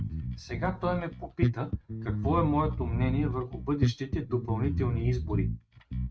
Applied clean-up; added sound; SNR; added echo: neural mask model RNNoise.